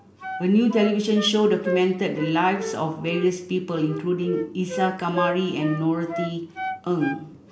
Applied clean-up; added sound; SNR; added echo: none; Wind instrument, woodwind instrument; 10 dB; none.